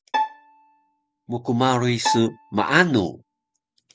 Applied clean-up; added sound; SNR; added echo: none; Bowed string instrument; 8 dB; none.